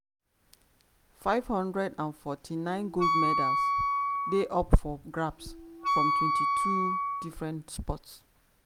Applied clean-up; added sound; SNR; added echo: none; Wind instrument, woodwind instrument; -3 dB; none.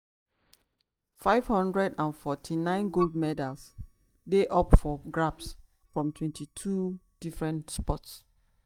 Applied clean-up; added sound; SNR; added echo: neural mask model DeepFilterNet 3.